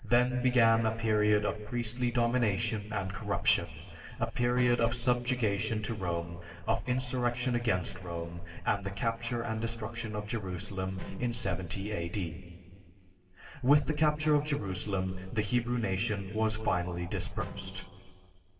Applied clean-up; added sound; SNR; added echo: neural separator model SepFormer DNS4.